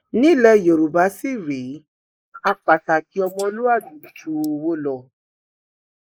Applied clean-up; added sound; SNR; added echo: neural mask model Resemble Enhance denoiser.